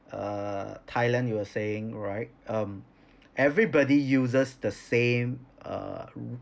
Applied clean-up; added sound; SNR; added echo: none; none; none; none.